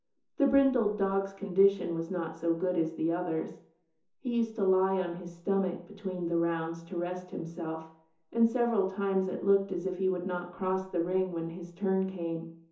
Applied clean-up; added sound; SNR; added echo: none; none; none; reverberation time 0.6 s.